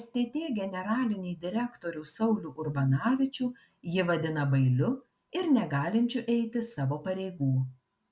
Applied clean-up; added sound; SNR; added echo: none; none; none; none.